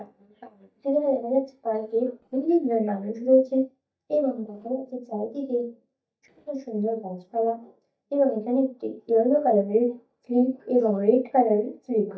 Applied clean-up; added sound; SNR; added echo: neural mask model DeepFilterNet 3.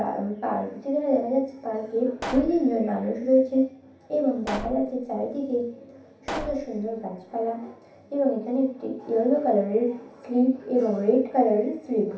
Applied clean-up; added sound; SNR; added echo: none; Explosion; 12 dB; reverberation time 0.7 s.